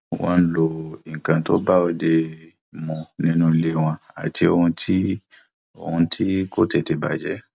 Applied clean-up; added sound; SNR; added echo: none; none; none; none.